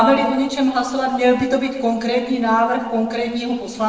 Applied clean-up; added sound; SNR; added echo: neural separator model SepFormer DNS4.